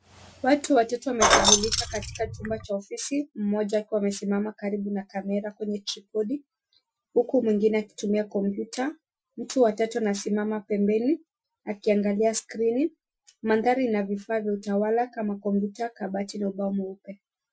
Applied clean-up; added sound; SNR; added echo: classical method Wiener filter.